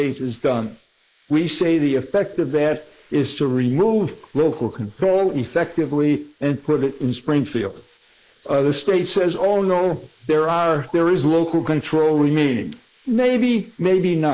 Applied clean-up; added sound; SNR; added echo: neural mask model Resemble Enhance denoiser.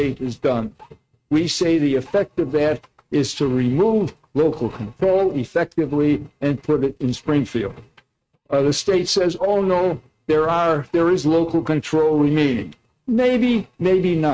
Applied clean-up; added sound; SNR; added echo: neural mask model RNNoise.